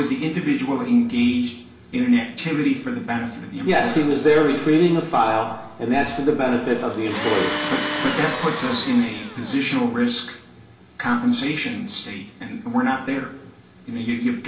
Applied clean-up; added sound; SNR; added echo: none; Tools; 6 dB; reverberation time 0.5 s.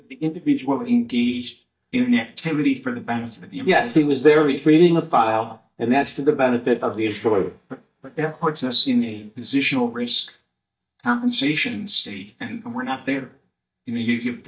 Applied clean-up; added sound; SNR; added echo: neural mask model DeepFilterNet 3.